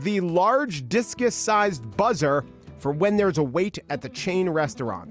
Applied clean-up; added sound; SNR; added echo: none; none; none; none.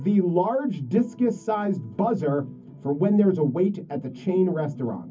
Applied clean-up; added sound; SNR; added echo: none; none; none; reverberation time 0.3 s.